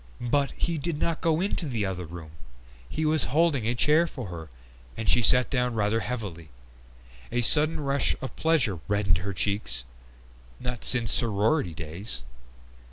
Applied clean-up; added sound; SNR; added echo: none; none; none; none.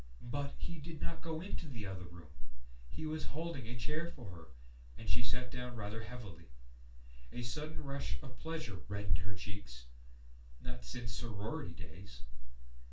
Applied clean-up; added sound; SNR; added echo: none; none; none; reverberation time 0.2 s.